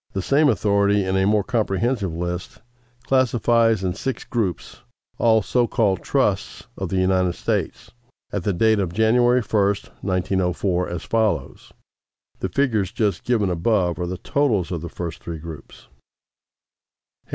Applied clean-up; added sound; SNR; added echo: none; none; none; none.